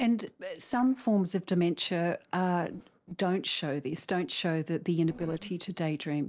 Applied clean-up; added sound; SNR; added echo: neural separator model SepFormer DNS4.